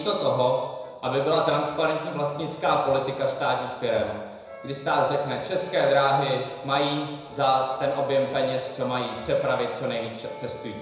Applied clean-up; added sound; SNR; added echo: none; Brass instrument; 18 dB; reverberation time 1.0 s.